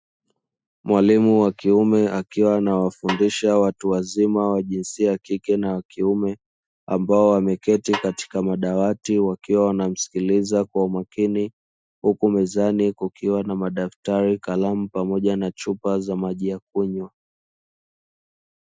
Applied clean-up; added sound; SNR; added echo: classical method Wiener filter.